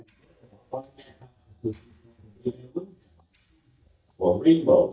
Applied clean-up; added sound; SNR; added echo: neural mask model DeepFilterNet 3.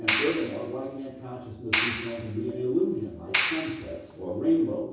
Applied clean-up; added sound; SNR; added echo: none; Clapping; 0 dB; reverberation time 0.6 s.